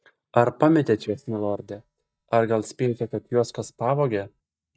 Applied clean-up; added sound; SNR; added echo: neural mask model DeepFilterNet 3.